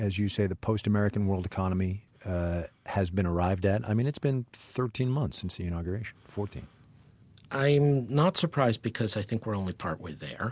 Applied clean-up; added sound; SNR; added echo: none; none; none; none.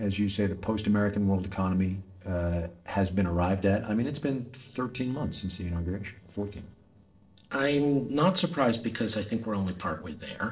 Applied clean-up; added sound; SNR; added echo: neural separator model SepFormer DNS4.